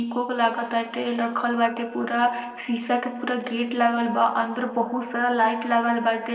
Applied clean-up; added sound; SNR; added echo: neural separator model SepFormer DNS4.